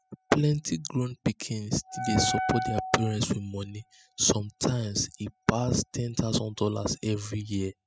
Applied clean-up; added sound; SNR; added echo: classical method spectral subtraction.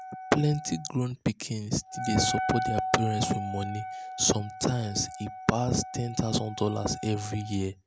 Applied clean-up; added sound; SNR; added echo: none; Wind instrument, woodwind instrument; 7 dB; none.